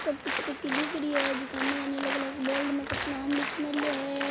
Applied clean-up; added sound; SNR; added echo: none; Applause; 2 dB; none.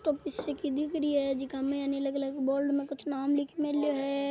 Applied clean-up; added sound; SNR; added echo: none; none; none; none.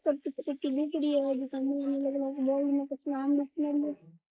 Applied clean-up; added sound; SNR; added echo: neural mask model Resemble Enhance denoiser.